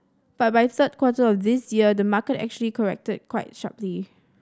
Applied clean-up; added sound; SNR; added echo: none; none; none; none.